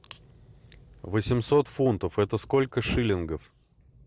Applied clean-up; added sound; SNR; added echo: none; none; none; none.